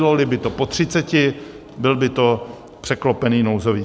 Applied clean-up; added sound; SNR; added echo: none; none; none; none.